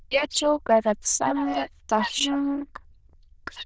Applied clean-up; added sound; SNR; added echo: neural diffusion model UNIVERSE++.